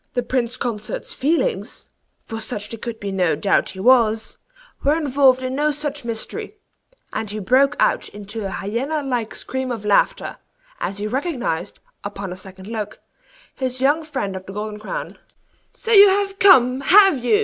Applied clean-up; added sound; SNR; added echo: none; none; none; none.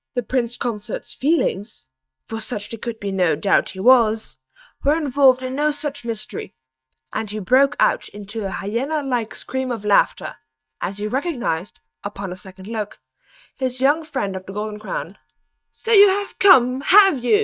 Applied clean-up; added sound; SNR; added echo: neural mask model DeepFilterNet 3.